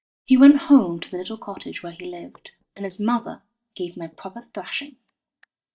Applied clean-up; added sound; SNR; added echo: neural mask model DeepFilterNet 3.